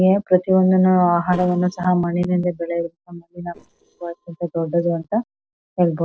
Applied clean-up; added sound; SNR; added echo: neural separator model SepFormer DNS4.